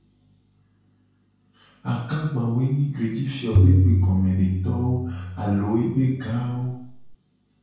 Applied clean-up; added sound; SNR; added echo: none; Tabla; -4 dB; reverberation time 0.6 s.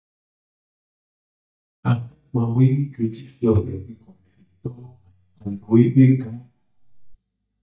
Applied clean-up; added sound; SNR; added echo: neural mask model DeepFilterNet 3.